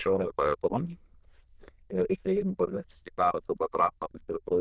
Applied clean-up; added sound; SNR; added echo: neural diffusion model UNIVERSE++.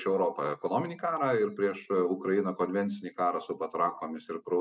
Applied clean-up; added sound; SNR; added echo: none; none; none; none.